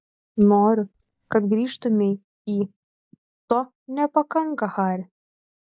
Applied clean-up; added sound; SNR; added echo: neural mask model DeepFilterNet 3.